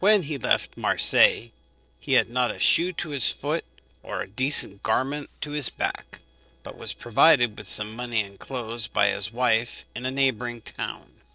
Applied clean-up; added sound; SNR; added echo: neural separator model SepFormer DNS4.